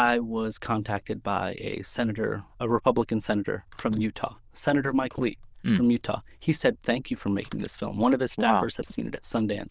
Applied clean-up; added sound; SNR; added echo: neural diffusion model UNIVERSE++.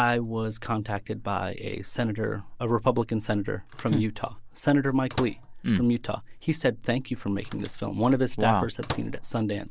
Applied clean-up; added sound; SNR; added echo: none; Microwave oven; 14 dB; none.